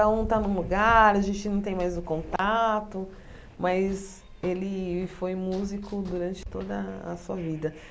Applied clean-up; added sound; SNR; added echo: none; Run; 14 dB; none.